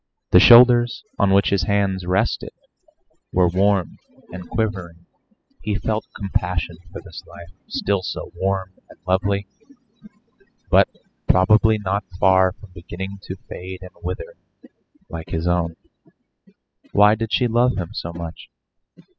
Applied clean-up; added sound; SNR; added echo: classical method spectral subtraction.